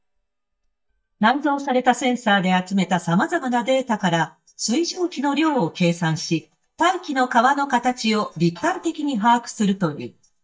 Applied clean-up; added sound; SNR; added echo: neural mask model DeepFilterNet 3.